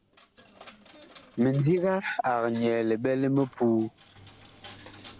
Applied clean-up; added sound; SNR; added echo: none; Coin (dropping); 18 dB; none.